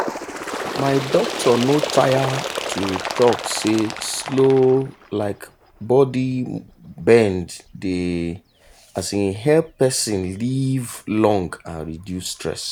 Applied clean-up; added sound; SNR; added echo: none; Bird; 10 dB; none.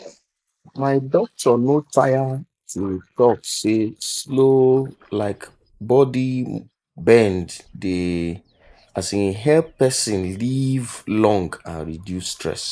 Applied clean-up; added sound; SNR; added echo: neural mask model Resemble Enhance denoiser.